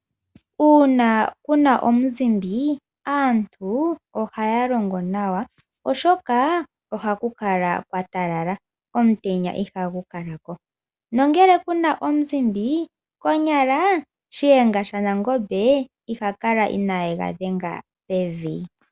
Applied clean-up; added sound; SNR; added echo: none; none; none; none.